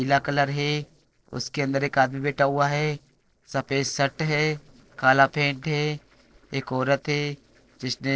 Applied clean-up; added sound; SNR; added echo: neural separator model SepFormer DNS4.